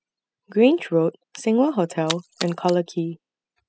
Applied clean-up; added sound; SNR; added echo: classical method spectral subtraction.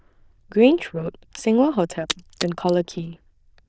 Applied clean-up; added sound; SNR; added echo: neural diffusion model UNIVERSE++.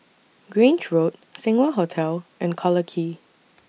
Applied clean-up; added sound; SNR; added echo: none; none; none; none.